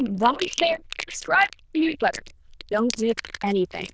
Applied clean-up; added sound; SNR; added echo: neural diffusion model UNIVERSE++.